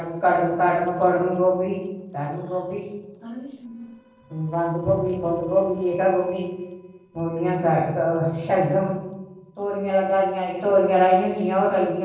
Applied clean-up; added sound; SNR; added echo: neural separator model SepFormer DNS4.